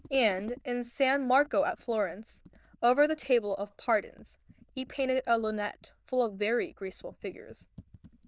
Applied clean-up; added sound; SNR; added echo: neural diffusion model UNIVERSE++.